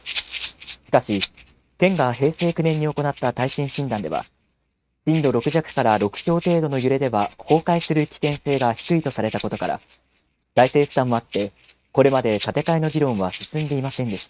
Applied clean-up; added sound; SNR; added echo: neural mask model RNNoise.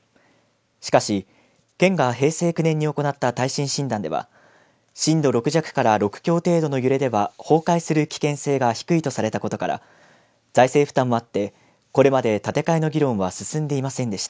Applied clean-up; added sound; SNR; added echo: none; none; none; none.